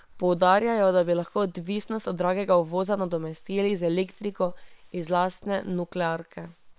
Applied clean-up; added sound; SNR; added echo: neural separator model SepFormer WHAM!.